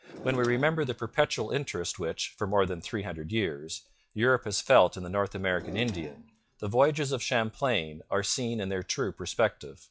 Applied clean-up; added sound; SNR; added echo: classical method log-MMSE.